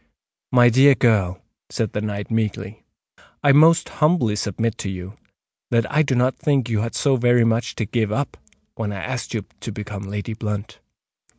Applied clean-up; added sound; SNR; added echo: none; none; none; none.